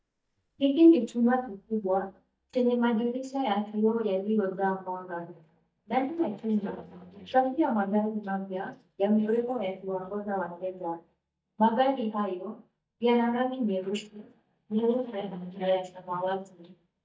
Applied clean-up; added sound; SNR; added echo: neural mask model DeepFilterNet 3.